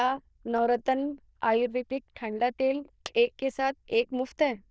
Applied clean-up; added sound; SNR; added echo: neural diffusion model UNIVERSE++.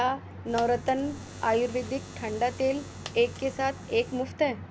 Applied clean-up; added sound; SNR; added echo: none; Buzz + Coin (dropping); 18 dB; none.